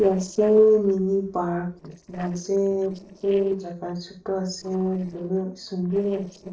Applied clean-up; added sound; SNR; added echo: neural separator model SepFormer DNS4.